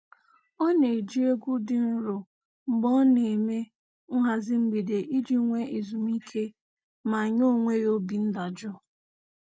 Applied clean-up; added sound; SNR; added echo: none; none; none; none.